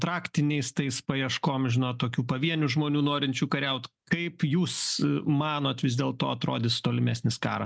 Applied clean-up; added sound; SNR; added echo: none; none; none; none.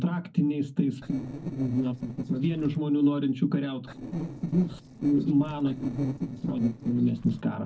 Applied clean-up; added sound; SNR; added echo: neural separator model SepFormer DNS4.